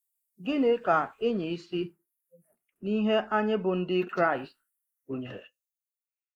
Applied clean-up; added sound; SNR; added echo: neural mask model Resemble Enhance denoiser.